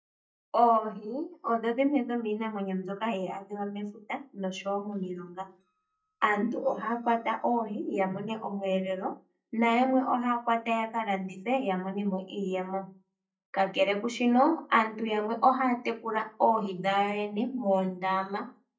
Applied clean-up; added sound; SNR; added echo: neural mask model DeepFilterNet 3.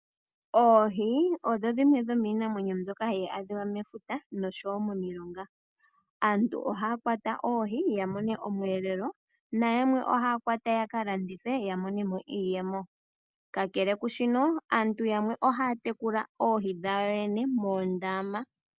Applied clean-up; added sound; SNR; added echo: none; none; none; none.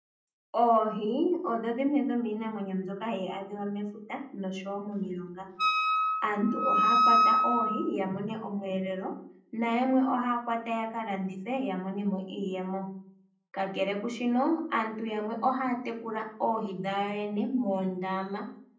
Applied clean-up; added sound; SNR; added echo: none; Wind instrument, woodwind instrument; -4 dB; reverberation time 0.6 s.